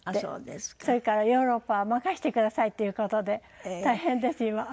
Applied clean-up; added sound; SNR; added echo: none; none; none; none.